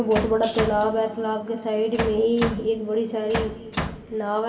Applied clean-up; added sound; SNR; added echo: none; Bass drum; 6 dB; reverberation time 2.8 s.